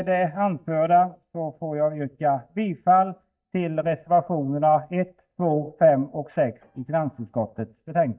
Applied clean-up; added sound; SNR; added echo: neural mask model DeepFilterNet 3.